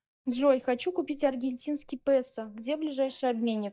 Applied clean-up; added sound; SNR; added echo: neural mask model DeepFilterNet 3.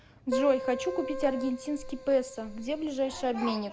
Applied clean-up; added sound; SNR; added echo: none; Keyboard (musical); 7 dB; none.